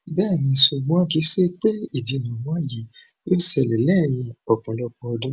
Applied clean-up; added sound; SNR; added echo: none; none; none; none.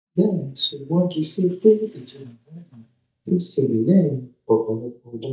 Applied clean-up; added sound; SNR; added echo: neural mask model DeepFilterNet 3.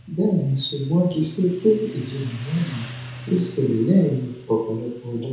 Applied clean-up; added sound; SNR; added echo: none; Motorcycle; 17 dB; reverberation time 0.8 s.